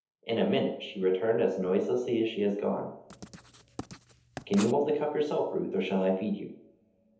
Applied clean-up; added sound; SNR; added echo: none; Writing; 15 dB; reverberation time 0.8 s.